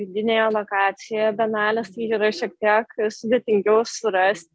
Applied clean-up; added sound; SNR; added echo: none; none; none; none.